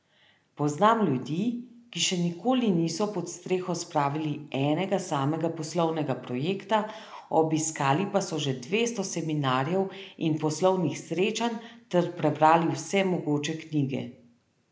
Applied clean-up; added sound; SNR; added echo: none; none; none; none.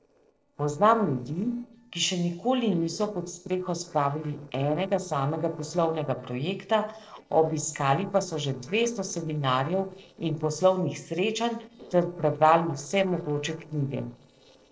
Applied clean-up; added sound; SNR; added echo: neural separator model SepFormer DNS4.